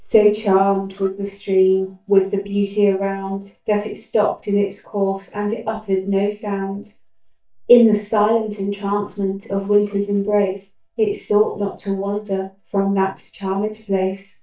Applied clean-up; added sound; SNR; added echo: neural mask model DeepFilterNet 3.